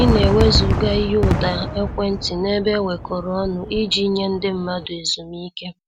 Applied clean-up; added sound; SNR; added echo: none; Fireworks; 2 dB; none.